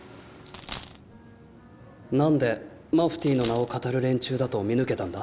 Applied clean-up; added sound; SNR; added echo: none; Coin (dropping); 16 dB; none.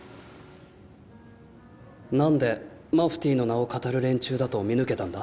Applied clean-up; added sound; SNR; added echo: none; none; none; none.